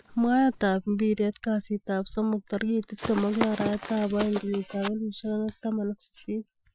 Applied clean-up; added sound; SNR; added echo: classical method Wiener filter.